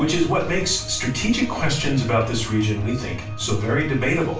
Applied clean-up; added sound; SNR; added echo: none; none; none; reverberation time 0.3 s.